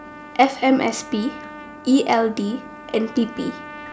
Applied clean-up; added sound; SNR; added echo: none; Trumpet; 17 dB; none.